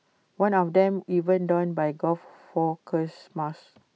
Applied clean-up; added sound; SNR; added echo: none; none; none; none.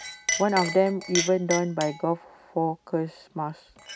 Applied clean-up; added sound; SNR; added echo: none; Chink, clink; 8 dB; none.